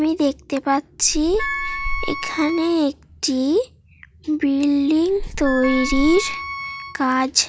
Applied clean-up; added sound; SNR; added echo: none; Squeak / Screech + Wind instrument, woodwind instrument; 7 dB; none.